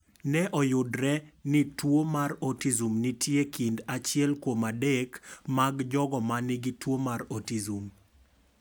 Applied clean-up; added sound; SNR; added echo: none; none; none; none.